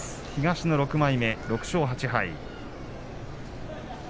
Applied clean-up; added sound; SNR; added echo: none; none; none; none.